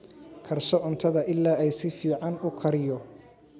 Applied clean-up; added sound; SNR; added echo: none; none; none; none.